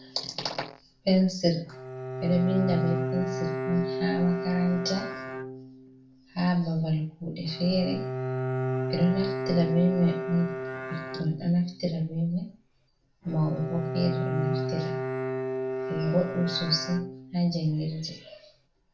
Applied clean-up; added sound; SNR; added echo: none; Bowed string instrument; 5 dB; reverberation time 0.4 s.